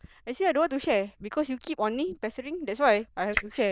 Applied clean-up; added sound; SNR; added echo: neural diffusion model UNIVERSE++.